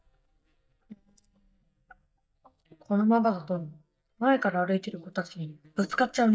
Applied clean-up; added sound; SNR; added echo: neural mask model DeepFilterNet 3.